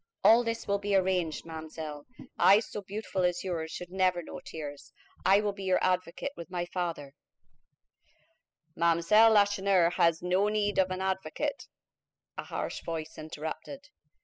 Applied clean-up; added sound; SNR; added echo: classical method spectral subtraction.